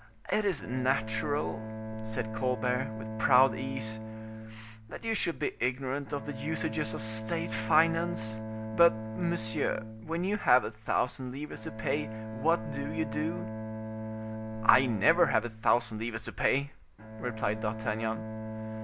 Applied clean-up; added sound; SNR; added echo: none; Bowed string instrument; 8 dB; none.